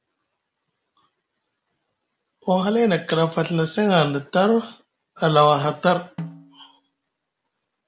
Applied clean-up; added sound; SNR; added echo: none; Snare drum; 17 dB; none.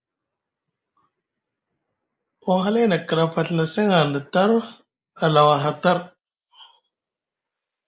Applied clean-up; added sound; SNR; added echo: neural mask model Resemble Enhance denoiser.